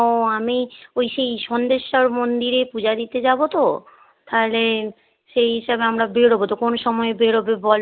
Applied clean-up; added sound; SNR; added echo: none; none; none; none.